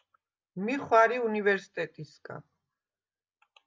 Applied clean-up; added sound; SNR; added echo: none; none; none; none.